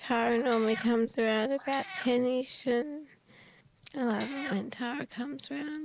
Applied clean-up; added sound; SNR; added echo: none; Meow; 12 dB; none.